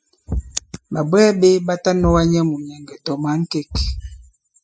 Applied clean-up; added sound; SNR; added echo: classical method spectral subtraction.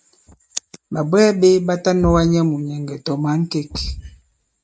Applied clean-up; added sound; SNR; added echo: neural mask model RNNoise.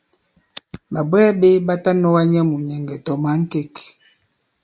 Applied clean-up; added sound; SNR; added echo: none; none; none; none.